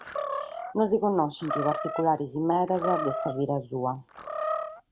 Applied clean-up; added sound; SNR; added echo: none; Animal; 6 dB; none.